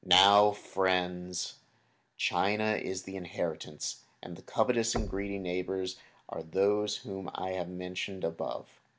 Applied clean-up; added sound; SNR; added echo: none; Knock; 13 dB; none.